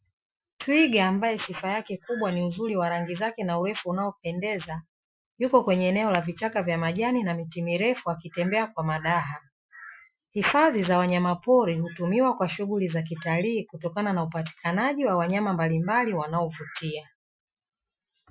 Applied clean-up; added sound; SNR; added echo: classical method Wiener filter.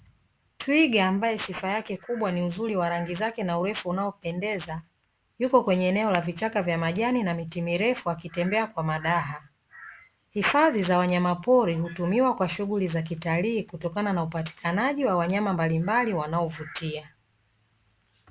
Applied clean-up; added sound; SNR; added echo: none; none; none; none.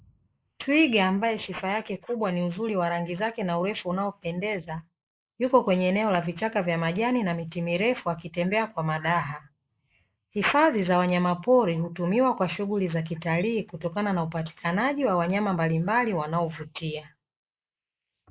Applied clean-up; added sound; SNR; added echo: neural mask model Resemble Enhance denoiser.